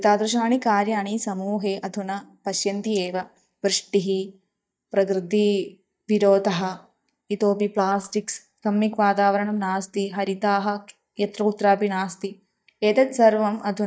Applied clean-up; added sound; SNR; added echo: neural mask model DeepFilterNet 3.